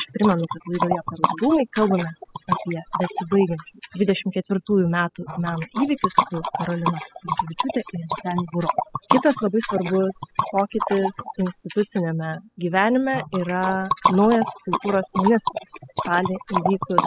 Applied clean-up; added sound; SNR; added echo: classical method spectral subtraction.